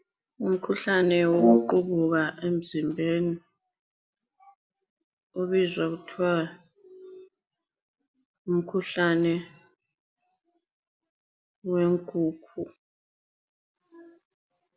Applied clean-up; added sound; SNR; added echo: none; Brass instrument; -5 dB; none.